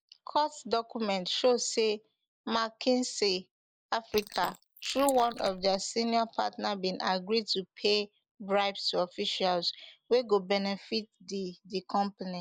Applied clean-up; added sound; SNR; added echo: neural mask model Resemble Enhance denoiser.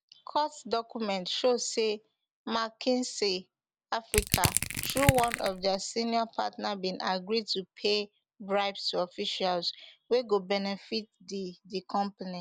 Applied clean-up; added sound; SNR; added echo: none; Crushing; -2 dB; none.